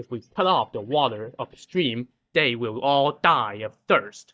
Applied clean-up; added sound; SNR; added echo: neural mask model DeepFilterNet 3.